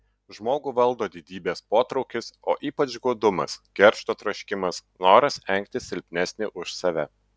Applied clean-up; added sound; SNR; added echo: none; none; none; none.